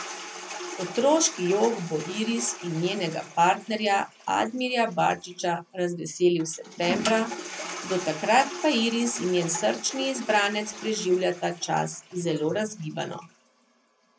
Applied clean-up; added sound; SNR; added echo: none; Toilet flush; 12 dB; none.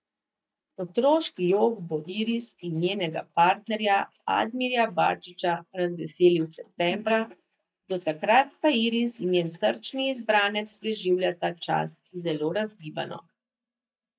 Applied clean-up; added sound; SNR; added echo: neural mask model DeepFilterNet 3.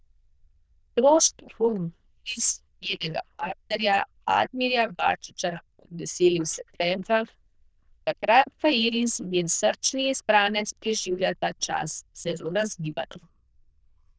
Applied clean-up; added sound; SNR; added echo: neural diffusion model UNIVERSE++.